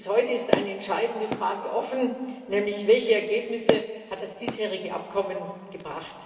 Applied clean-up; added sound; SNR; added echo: none; Walk, footsteps; 6 dB; reverberation time 2.5 s.